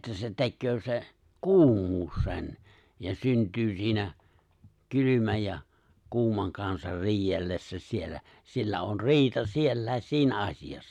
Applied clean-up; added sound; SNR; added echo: none; none; none; none.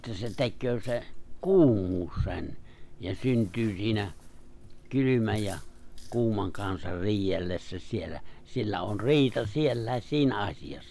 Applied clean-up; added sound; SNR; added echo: none; Chewing, mastication; 11 dB; none.